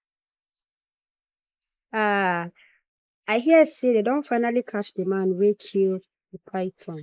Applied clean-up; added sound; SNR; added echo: neural mask model Resemble Enhance denoiser.